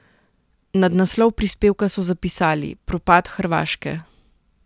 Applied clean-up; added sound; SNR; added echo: none; none; none; none.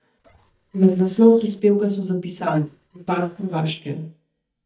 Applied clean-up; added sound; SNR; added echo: neural mask model DeepFilterNet 3.